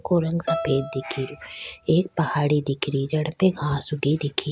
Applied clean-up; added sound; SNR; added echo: none; Bowed string instrument; 12 dB; none.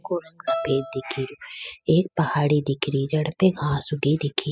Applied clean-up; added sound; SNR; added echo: classical method spectral subtraction.